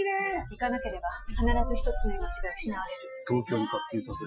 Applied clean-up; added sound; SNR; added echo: classical method Wiener filter.